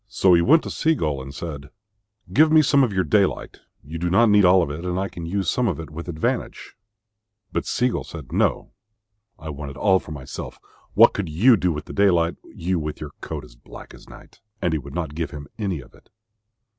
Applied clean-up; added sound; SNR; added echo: none; none; none; none.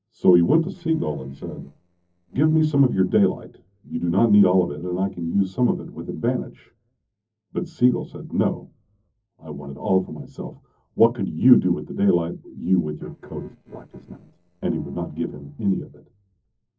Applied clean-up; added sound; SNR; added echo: neural separator model SepFormer DNS4.